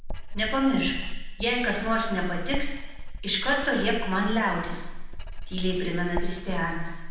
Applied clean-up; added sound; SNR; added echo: none; Writing; 2 dB; reverberation time 1.0 s.